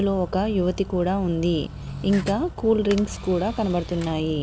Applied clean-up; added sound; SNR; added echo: none; Camera; 19 dB; none.